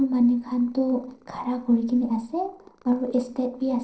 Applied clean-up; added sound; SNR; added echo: neural separator model SepFormer DNS4.